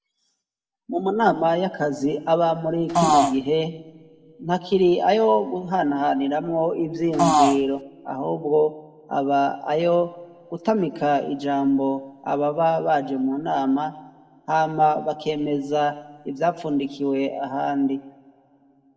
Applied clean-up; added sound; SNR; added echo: none; Fart; -3 dB; reverberation time 1.1 s.